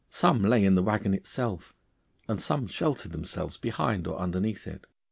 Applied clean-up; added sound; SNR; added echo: none; none; none; none.